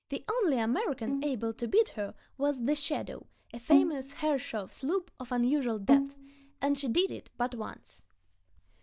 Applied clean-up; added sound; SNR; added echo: neural mask model DeepFilterNet 3.